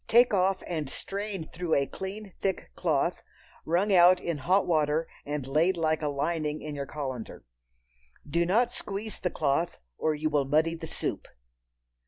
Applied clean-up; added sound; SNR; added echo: none; none; none; none.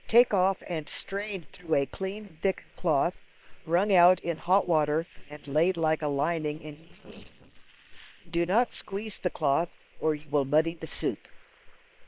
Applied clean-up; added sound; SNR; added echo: neural separator model SepFormer WHAM!.